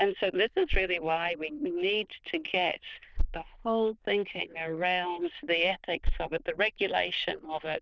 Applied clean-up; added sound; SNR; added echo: neural diffusion model UNIVERSE++.